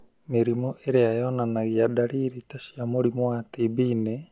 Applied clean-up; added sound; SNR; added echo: none; none; none; none.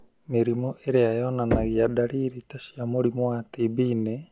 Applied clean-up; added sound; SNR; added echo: none; Knock; 9 dB; none.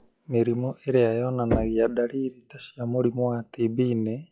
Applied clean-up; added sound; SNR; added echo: classical method log-MMSE.